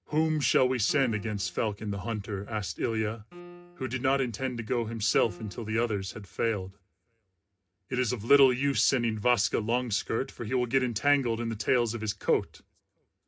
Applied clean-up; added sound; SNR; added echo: none; Piano; 20 dB; reverberation time 0.3 s.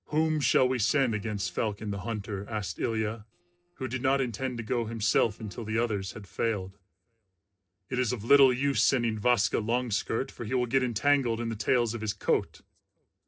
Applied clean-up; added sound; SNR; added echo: neural separator model SepFormer DNS4.